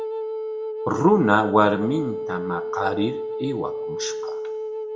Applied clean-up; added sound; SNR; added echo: none; Wind instrument, woodwind instrument; 5 dB; reverberation time 0.6 s.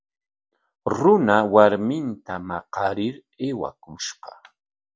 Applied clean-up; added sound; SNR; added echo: none; none; none; none.